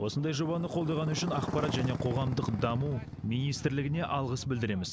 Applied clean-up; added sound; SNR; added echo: none; Motorcycle; 7 dB; none.